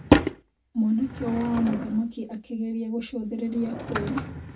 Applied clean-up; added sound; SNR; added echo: none; Drawer open or close / Wood; 1 dB; reverberation time 0.1 s.